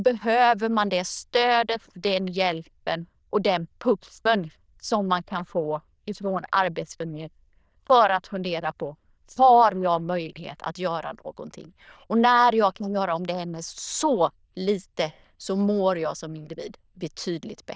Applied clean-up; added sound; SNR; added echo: neural diffusion model UNIVERSE++.